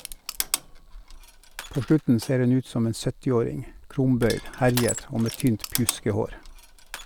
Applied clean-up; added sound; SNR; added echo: none; Crushing; 10 dB; none.